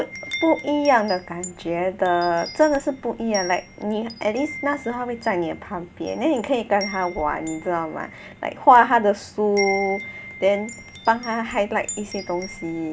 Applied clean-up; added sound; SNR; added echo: none; Wind chime; 14 dB; none.